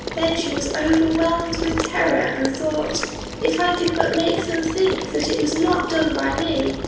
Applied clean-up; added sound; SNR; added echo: none; Water / Liquid; 6 dB; reverberation time 0.9 s.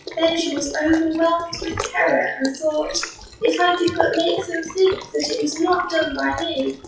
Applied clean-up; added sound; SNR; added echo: classical method WPE with log-MMSE.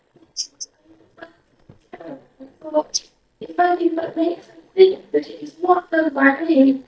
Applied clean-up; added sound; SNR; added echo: neural mask model DeepFilterNet 3.